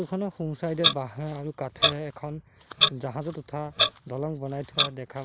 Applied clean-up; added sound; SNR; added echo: none; Clock; -3 dB; none.